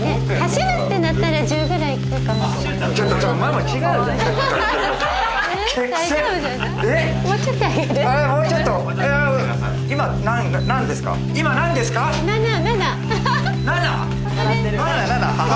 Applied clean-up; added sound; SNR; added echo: none; Organ; 2 dB; none.